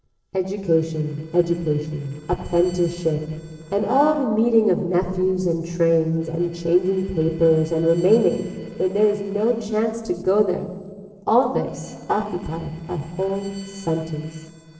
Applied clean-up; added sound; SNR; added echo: neural separator model SepFormer DNS4.